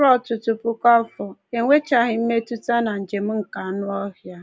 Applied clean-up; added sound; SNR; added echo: none; none; none; none.